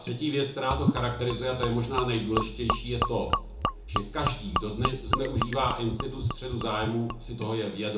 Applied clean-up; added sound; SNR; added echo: none; Gurgling / Liquid; 2 dB; reverberation time 0.7 s.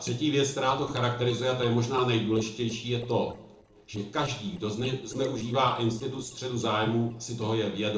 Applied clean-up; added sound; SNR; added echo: neural separator model SepFormer DNS4.